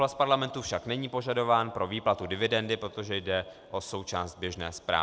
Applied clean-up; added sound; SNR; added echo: none; none; none; none.